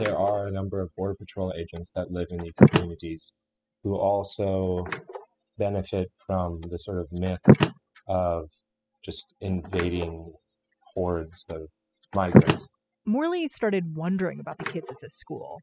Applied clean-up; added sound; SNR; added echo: classical method spectral subtraction.